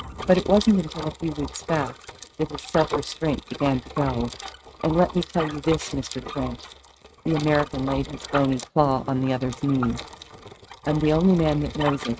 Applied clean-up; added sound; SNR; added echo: neural mask model RNNoise.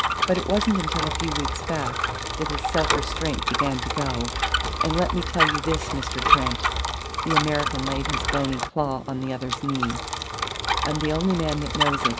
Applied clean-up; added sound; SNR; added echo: none; Bicycle; -2 dB; none.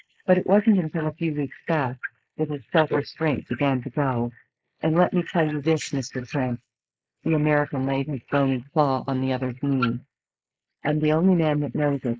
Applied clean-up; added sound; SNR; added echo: neural mask model Resemble Enhance denoiser.